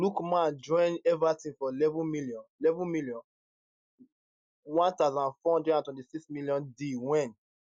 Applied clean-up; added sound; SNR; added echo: none; none; none; none.